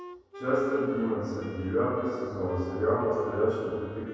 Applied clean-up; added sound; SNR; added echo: none; Wind instrument, woodwind instrument; 16 dB; reverberation time 2.2 s.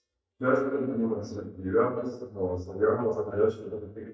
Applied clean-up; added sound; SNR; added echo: neural mask model DeepFilterNet 3.